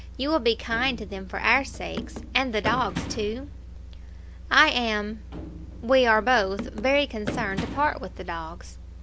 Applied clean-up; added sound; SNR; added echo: none; Run; 12 dB; none.